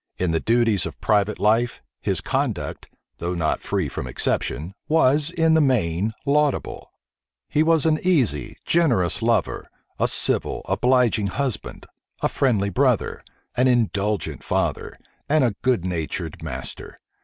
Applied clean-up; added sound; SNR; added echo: none; none; none; none.